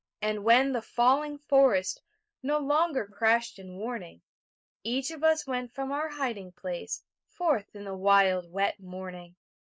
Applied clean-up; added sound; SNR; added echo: neural mask model Resemble Enhance denoiser.